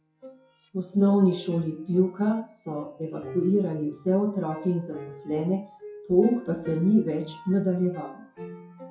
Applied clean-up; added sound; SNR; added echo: classical method WPE with log-MMSE.